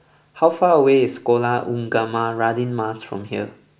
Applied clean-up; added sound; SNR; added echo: none; none; none; none.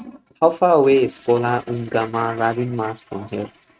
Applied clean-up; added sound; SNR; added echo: neural mask model RNNoise.